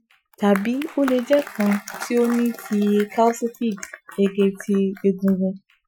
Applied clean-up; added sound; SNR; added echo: classical method Wiener filter.